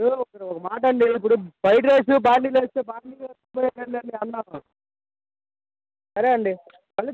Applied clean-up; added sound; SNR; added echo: none; none; none; none.